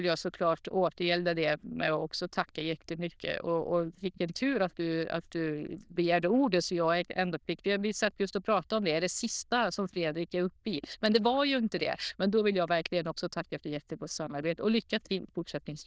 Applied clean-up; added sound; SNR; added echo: neural diffusion model UNIVERSE++.